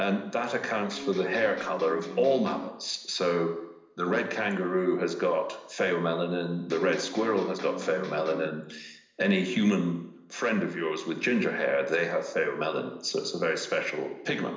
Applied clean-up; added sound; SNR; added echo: neural separator model SepFormer DNS4.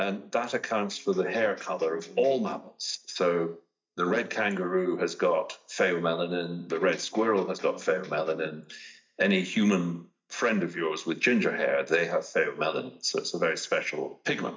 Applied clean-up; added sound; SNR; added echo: neural mask model DeepFilterNet 3.